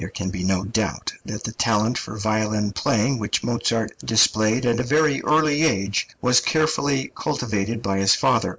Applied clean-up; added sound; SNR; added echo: none; none; none; none.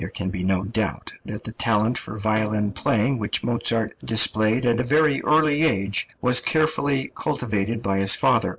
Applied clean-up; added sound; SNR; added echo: neural separator model SepFormer DNS4.